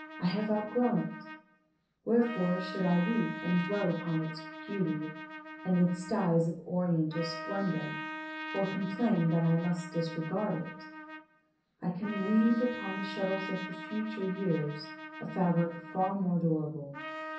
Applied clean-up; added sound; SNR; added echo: none; Trumpet; 11 dB; reverberation time 0.6 s.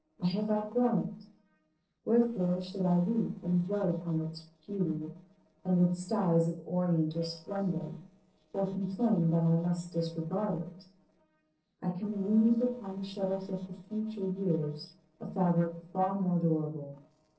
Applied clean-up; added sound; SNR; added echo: neural separator model SepFormer DNS4.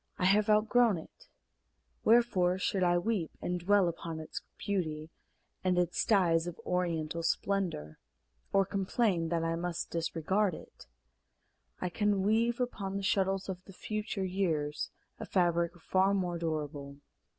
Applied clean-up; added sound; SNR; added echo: none; none; none; none.